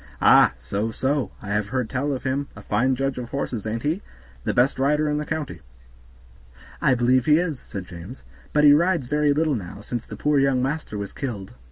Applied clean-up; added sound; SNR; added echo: none; none; none; none.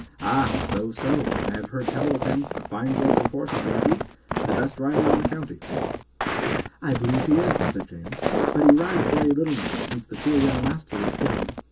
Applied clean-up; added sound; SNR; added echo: none; Walk, footsteps; 0 dB; reverberation time 0.2 s.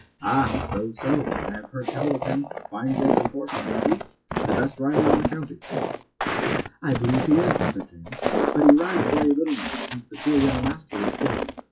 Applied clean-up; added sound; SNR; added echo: classical method WPE with log-MMSE.